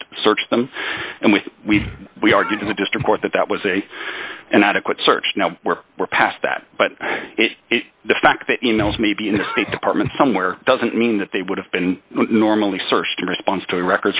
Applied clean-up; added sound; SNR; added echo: none; Cough; 13 dB; none.